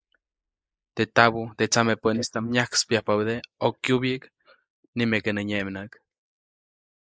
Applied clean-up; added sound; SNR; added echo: neural mask model Resemble Enhance denoiser.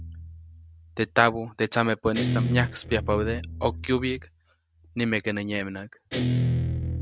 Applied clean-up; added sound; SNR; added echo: neural mask model RNNoise.